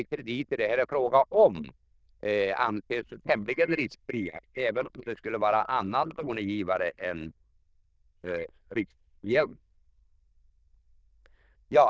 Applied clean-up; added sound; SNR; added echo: neural diffusion model UNIVERSE++.